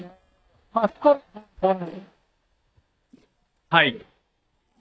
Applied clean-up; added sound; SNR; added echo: neural mask model DeepFilterNet 3.